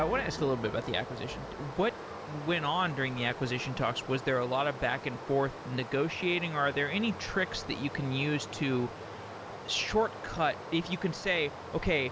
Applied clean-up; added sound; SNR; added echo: none; Stream; 11 dB; none.